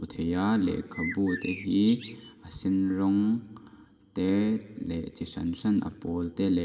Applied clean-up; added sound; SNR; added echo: none; Bird; 12 dB; reverberation time 1.9 s.